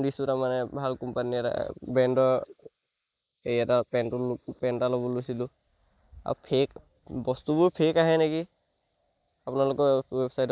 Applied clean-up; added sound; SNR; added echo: neural mask model Resemble Enhance denoiser.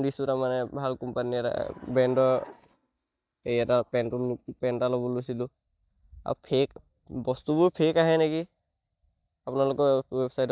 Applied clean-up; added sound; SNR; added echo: neural mask model DeepFilterNet 3.